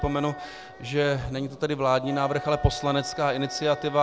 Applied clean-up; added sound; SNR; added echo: none; Wind instrument, woodwind instrument; 14 dB; none.